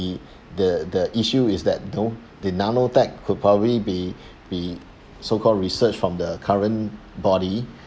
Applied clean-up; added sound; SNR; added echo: none; none; none; none.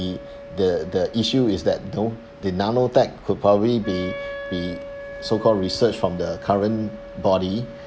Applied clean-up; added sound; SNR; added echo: none; Wind instrument, woodwind instrument; 15 dB; none.